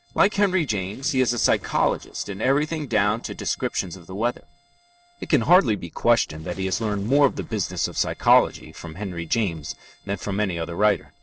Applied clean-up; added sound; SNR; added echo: neural separator model SepFormer DNS4.